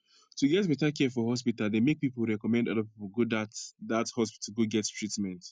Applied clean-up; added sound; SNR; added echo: none; none; none; none.